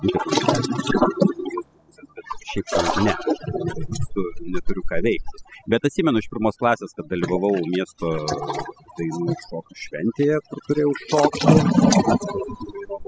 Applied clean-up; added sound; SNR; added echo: classical method spectral subtraction.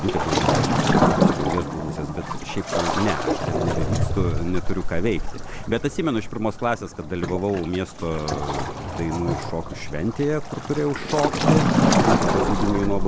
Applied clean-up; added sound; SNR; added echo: none; Waves, surf; -3 dB; none.